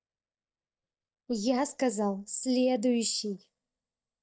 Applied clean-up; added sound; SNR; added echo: neural mask model DeepFilterNet 3.